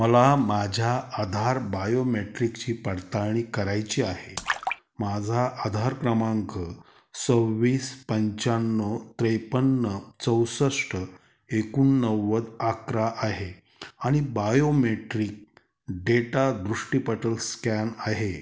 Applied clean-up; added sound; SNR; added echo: none; Splash, splatter; 10 dB; none.